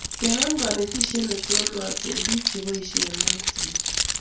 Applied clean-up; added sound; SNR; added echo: none; Keys jangling; -3 dB; reverberation time 0.3 s.